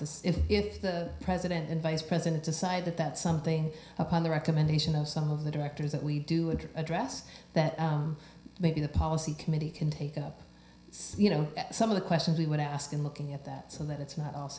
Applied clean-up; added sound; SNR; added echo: none; Bowed string instrument; 17 dB; reverberation time 0.5 s.